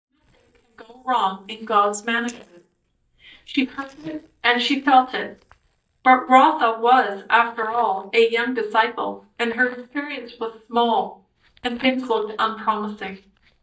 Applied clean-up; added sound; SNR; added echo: neural mask model DeepFilterNet 3.